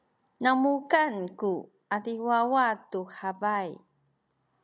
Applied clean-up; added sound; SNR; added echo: none; none; none; none.